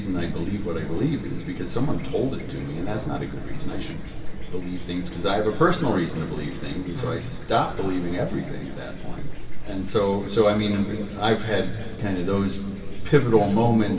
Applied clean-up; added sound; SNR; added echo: none; Chirp, tweet / Fowl; 14 dB; reverberation time 2.9 s.